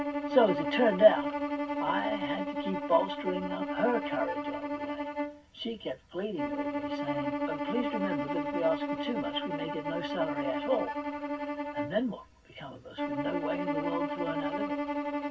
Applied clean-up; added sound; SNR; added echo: none; Bowed string instrument; 1 dB; reverberation time 0.4 s.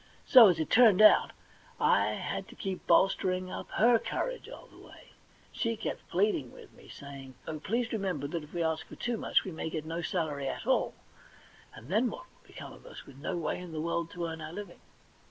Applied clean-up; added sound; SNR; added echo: none; none; none; none.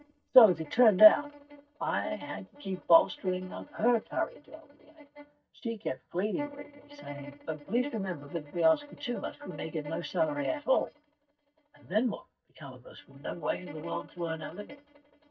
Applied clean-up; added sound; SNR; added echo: neural mask model DeepFilterNet 3.